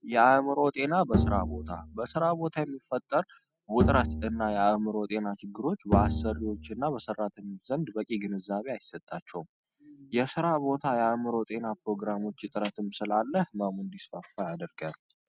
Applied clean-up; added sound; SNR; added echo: none; Bowed string instrument; 1 dB; none.